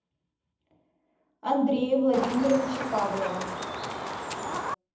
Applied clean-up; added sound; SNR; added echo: none; Chicken, rooster; 4 dB; reverberation time 0.8 s.